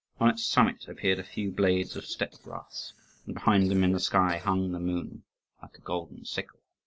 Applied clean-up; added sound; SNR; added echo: neural separator model SepFormer DNS4.